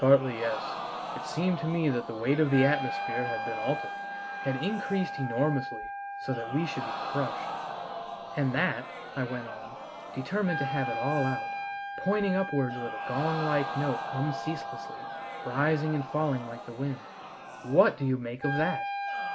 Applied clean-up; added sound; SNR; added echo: none; Wind instrument, woodwind instrument + Crowd; 6 dB; none.